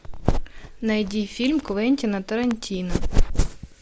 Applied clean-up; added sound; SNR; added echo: none; none; none; none.